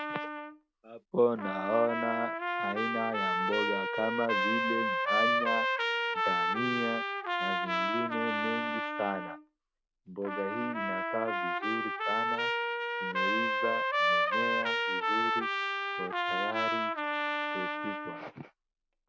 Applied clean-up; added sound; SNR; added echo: none; Trumpet; -4 dB; none.